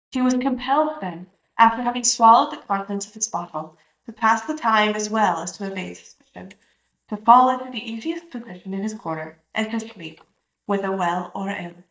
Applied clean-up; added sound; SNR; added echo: neural mask model DeepFilterNet 3.